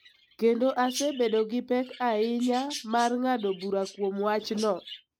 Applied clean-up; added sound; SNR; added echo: neural mask model RNNoise.